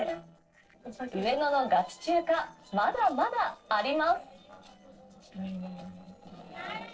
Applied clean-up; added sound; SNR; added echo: neural separator model SepFormer DNS4.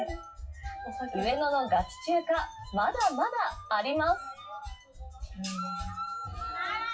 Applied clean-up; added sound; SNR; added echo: classical method WPE with log-MMSE.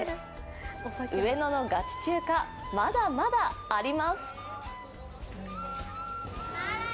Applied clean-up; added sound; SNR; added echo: none; none; none; none.